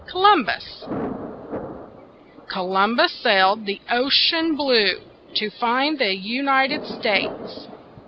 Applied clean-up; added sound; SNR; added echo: none; Thunder; 14 dB; none.